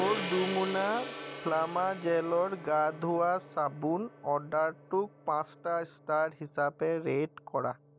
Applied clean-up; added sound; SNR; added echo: none; Gong; 12 dB; none.